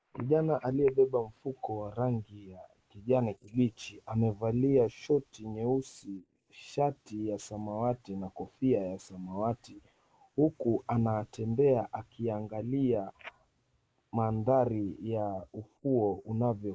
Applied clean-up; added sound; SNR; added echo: neural mask model Resemble Enhance denoiser.